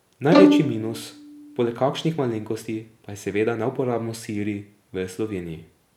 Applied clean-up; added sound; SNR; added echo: none; Bowed string instrument; -3 dB; none.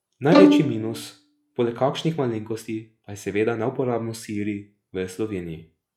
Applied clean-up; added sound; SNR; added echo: classical method log-MMSE.